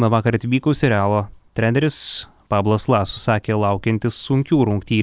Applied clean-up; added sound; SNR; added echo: none; none; none; none.